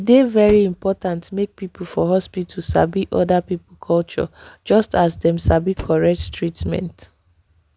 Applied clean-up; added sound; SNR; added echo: none; Slam; 20 dB; none.